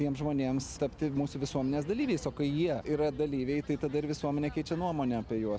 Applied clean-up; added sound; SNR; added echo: none; Subway, metro, underground / Train; 19 dB; none.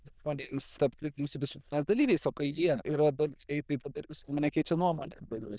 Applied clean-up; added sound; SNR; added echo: neural diffusion model UNIVERSE++.